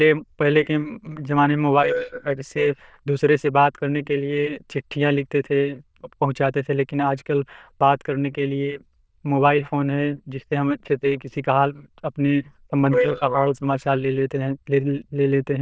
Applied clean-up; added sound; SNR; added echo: neural diffusion model UNIVERSE++.